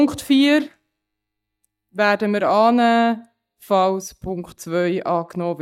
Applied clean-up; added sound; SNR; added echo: neural mask model DeepFilterNet 3.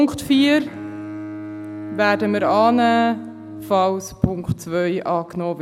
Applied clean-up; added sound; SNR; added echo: none; Bowed string instrument; 13 dB; none.